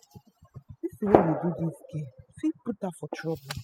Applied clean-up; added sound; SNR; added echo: classical method spectral subtraction.